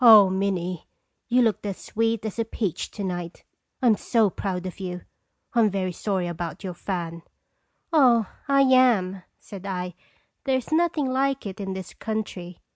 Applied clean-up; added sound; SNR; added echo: none; none; none; none.